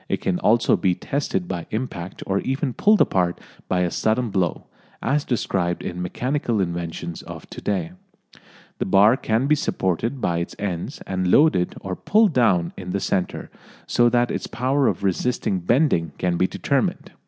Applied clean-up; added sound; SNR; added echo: none; none; none; none.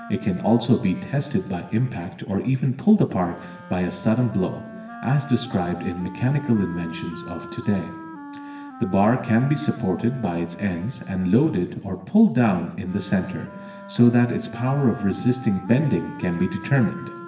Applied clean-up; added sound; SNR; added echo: none; Wind instrument, woodwind instrument; 16 dB; reverberation time 1.0 s.